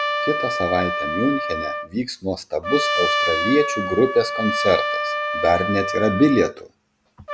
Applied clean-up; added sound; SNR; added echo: none; Trumpet; 2 dB; none.